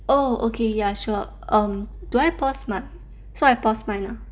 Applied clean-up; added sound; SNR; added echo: none; none; none; none.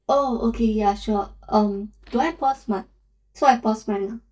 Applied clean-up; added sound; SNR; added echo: neural mask model DeepFilterNet 3.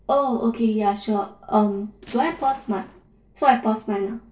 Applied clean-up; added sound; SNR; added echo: neural separator model SepFormer DNS4.